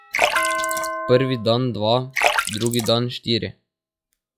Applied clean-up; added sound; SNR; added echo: classical method log-MMSE.